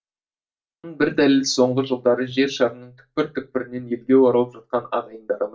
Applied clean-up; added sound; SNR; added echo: none; none; none; reverberation time 0.2 s.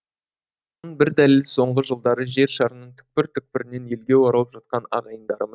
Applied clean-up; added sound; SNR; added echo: none; none; none; none.